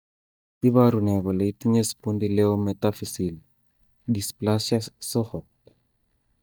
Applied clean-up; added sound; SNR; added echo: neural mask model DeepFilterNet 3.